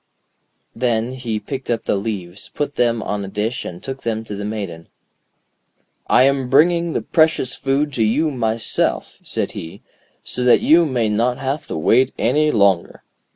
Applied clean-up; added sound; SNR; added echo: none; none; none; none.